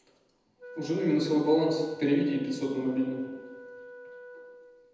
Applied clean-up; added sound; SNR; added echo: none; Wind instrument, woodwind instrument; 17 dB; reverberation time 1.1 s.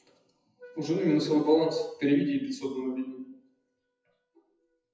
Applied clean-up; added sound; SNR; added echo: classical method WPE with log-MMSE.